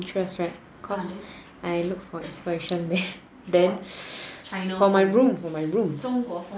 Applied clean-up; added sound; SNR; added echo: none; none; none; none.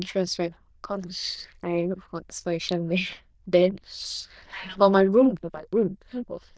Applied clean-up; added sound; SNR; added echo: neural diffusion model UNIVERSE++.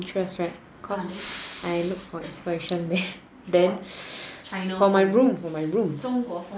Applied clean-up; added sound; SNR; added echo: none; Respiratory sounds; 10 dB; none.